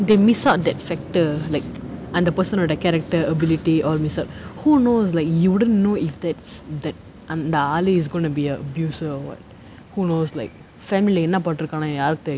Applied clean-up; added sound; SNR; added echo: none; none; none; none.